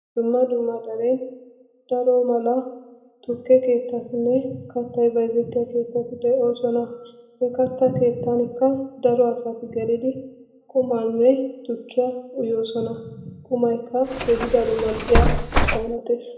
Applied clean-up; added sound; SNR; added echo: none; Bus; -1 dB; reverberation time 0.9 s.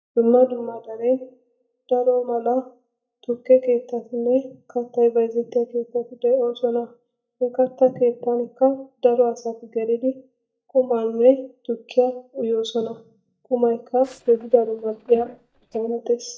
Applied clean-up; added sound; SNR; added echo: neural mask model DeepFilterNet 3.